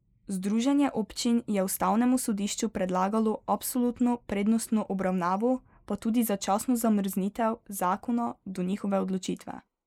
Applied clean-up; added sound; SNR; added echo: neural mask model Resemble Enhance denoiser.